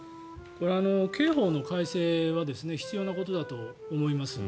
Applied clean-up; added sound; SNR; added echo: none; Wind instrument, woodwind instrument; 14 dB; none.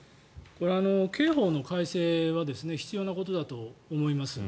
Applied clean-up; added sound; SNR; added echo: none; none; none; none.